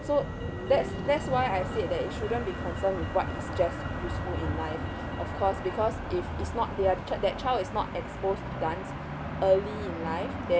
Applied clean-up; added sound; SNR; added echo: none; Motor vehicle (road); 4 dB; none.